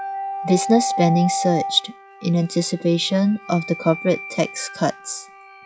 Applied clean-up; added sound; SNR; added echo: classical method log-MMSE.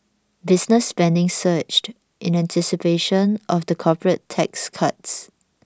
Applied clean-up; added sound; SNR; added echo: none; none; none; none.